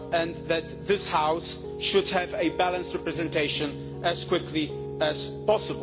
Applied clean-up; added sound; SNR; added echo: none; Piano; 9 dB; none.